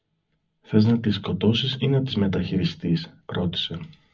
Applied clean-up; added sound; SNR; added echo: none; none; none; reverberation time 0.4 s.